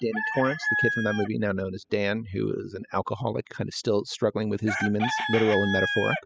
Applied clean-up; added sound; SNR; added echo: classical method spectral subtraction.